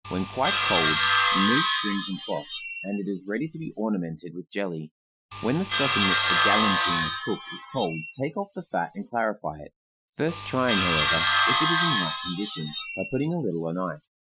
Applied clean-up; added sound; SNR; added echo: classical method Wiener filter.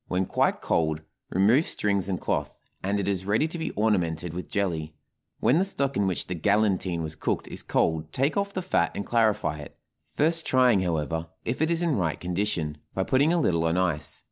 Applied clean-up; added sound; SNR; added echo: none; none; none; none.